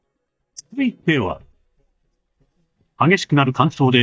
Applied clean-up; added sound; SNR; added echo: neural mask model DeepFilterNet 3.